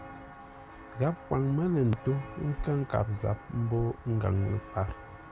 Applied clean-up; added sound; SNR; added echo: none; Walk, footsteps; 14 dB; none.